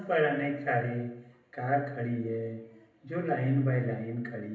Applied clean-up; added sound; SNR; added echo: none; none; none; reverberation time 0.8 s.